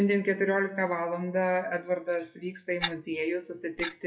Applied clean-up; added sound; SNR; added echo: classical method WPE with log-MMSE.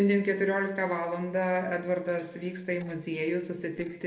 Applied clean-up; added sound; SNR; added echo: neural separator model SepFormer DNS4.